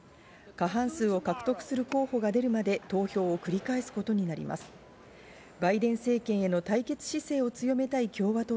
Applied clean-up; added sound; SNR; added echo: none; none; none; none.